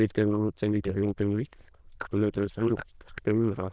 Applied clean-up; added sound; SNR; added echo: neural diffusion model UNIVERSE++.